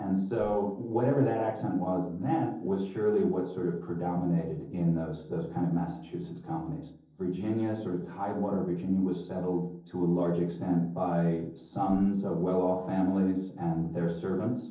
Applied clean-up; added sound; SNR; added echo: neural separator model SepFormer DNS4.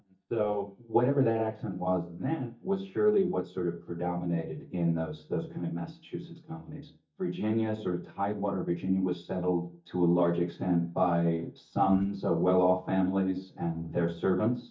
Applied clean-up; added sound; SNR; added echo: neural mask model DeepFilterNet 3.